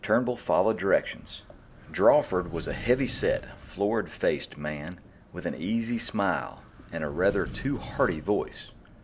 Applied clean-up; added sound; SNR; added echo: none; Wind; 16 dB; none.